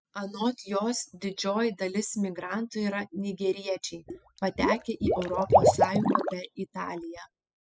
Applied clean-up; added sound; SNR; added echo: classical method spectral subtraction.